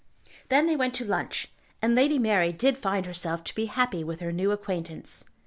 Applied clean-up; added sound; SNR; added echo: none; none; none; none.